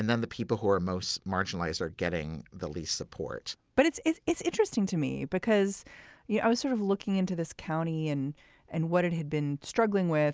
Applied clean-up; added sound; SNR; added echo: none; none; none; none.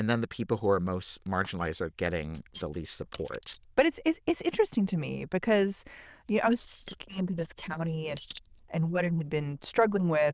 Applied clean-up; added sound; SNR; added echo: neural diffusion model UNIVERSE++.